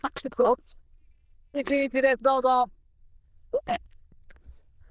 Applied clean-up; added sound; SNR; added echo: neural diffusion model UNIVERSE++.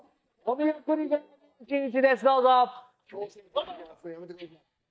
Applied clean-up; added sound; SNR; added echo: neural mask model DeepFilterNet 3.